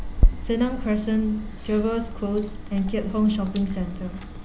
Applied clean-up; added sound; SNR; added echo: none; Chewing, mastication; 1 dB; none.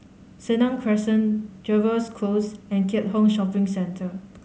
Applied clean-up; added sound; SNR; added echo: none; none; none; none.